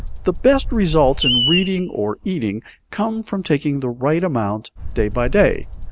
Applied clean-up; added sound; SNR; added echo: none; Screech + Bird; 6 dB; none.